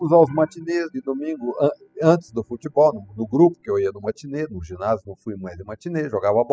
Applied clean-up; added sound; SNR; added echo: classical method spectral subtraction.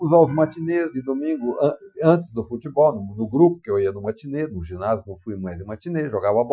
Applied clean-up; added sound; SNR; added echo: classical method Wiener filter.